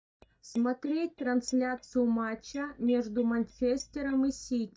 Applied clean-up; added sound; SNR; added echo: neural mask model DeepFilterNet 3.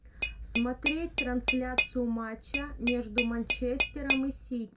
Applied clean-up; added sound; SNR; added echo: none; Tap / Glass; 0 dB; reverberation time 0.2 s.